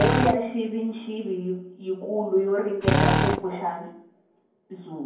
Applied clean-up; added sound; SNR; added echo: none; Drill; 1 dB; reverberation time 0.9 s.